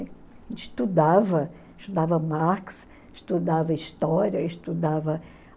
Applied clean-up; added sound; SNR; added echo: none; none; none; none.